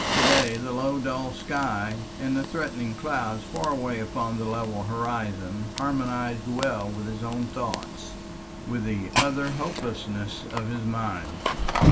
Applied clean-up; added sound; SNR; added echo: none; Fire; 1 dB; reverberation time 0.2 s.